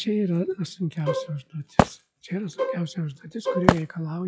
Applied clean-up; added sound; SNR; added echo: classical method log-MMSE.